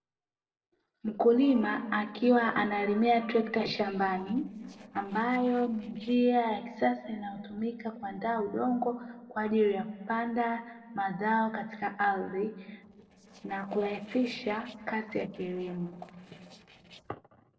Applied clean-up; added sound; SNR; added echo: neural separator model SepFormer DNS4.